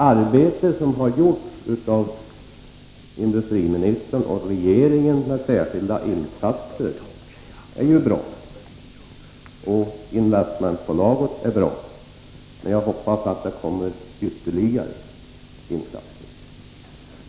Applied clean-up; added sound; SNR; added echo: none; none; none; none.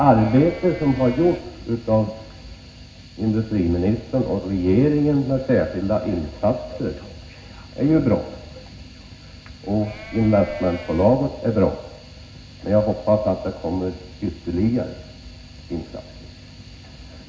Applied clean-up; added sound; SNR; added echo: none; Livestock, farm animals, working animals; 17 dB; reverberation time 0.4 s.